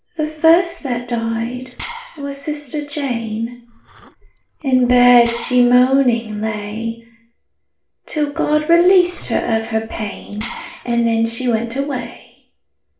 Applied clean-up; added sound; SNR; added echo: none; Liquid; 19 dB; reverberation time 0.5 s.